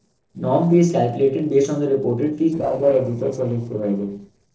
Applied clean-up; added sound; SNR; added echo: neural separator model SepFormer DNS4.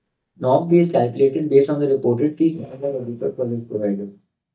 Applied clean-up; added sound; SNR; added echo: neural mask model DeepFilterNet 3.